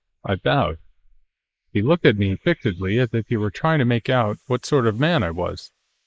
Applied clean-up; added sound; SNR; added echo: neural mask model Resemble Enhance denoiser.